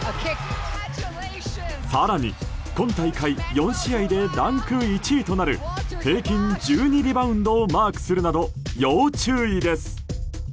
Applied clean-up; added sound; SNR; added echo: none; none; none; none.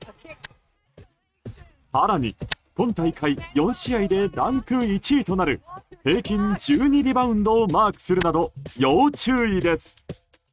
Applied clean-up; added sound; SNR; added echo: neural mask model RNNoise.